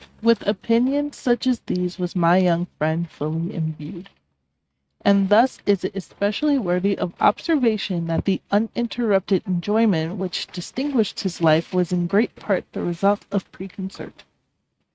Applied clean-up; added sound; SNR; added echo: neural mask model RNNoise.